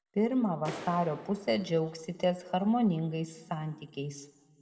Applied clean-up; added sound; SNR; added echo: none; Clapping; 18 dB; reverberation time 1.1 s.